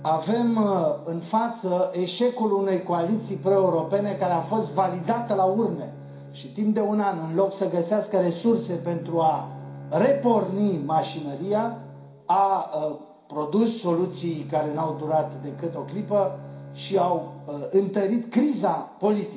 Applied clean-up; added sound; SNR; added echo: none; Bowed string instrument; 17 dB; reverberation time 0.5 s.